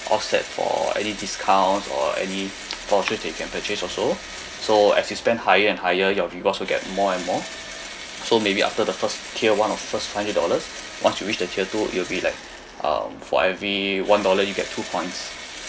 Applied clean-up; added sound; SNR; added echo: none; Engine / Drill; 14 dB; none.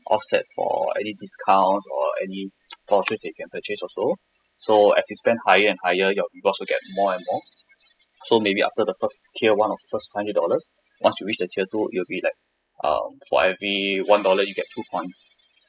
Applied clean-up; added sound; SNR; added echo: classical method spectral subtraction.